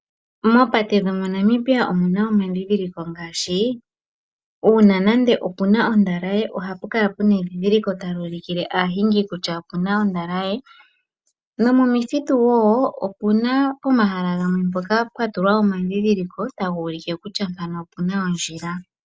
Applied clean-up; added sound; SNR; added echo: none; none; none; none.